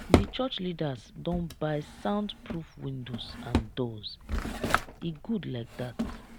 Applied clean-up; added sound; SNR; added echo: none; Drawer open or close; -1 dB; none.